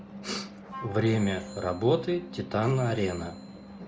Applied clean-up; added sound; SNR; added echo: none; Bicycle bell + Wind instrument, woodwind instrument; 18 dB; none.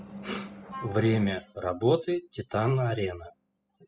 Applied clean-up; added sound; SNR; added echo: classical method spectral subtraction.